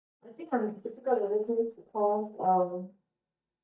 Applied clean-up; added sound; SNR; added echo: neural mask model DeepFilterNet 3.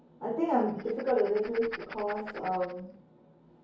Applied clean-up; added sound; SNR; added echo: none; Writing; 14 dB; reverberation time 0.6 s.